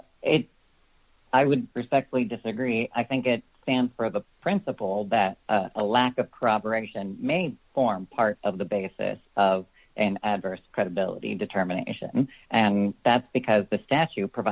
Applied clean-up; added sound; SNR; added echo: none; none; none; none.